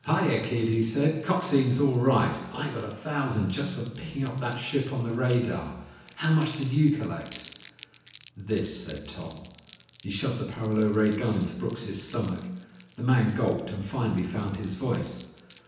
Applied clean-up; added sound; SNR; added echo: none; Crumpling, crinkling; 19 dB; reverberation time 0.9 s.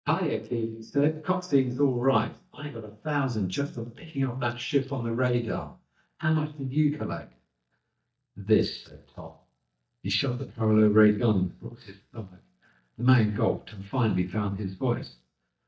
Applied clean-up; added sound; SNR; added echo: neural mask model DeepFilterNet 3.